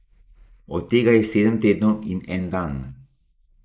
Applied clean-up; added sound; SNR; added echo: neural mask model Resemble Enhance denoiser.